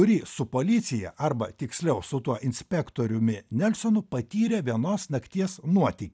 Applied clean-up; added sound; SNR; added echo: none; none; none; none.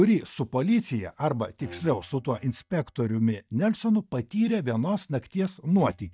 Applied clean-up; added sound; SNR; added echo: neural mask model DeepFilterNet 3.